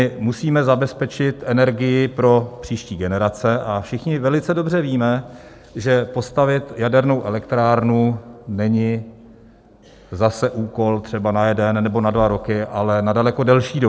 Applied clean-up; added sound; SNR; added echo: none; none; none; none.